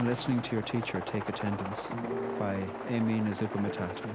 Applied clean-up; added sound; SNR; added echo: none; Aircraft; 7 dB; none.